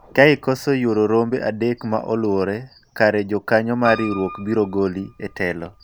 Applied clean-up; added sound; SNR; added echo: none; Piano; 19 dB; none.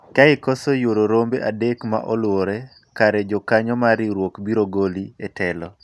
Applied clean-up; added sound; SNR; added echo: none; none; none; none.